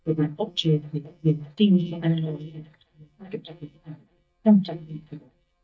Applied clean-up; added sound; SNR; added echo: neural mask model DeepFilterNet 3.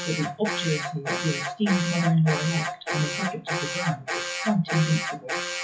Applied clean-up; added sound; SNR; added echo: classical method WPE with log-MMSE.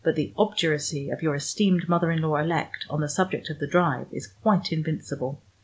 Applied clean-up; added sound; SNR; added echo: none; none; none; none.